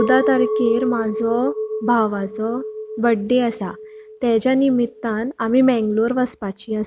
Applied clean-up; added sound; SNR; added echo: none; Chink, clink; 8 dB; none.